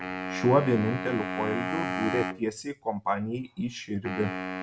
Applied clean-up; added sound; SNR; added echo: none; Wind instrument, woodwind instrument; 5 dB; none.